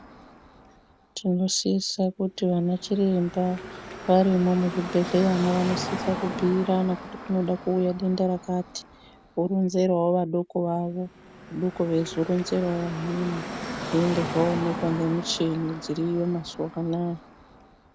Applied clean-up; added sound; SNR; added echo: none; Car passing by / Traffic noise, roadway noise; 11 dB; none.